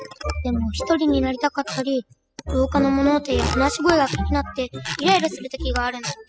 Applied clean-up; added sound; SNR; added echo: classical method spectral subtraction.